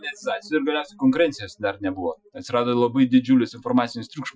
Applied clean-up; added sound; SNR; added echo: classical method Wiener filter.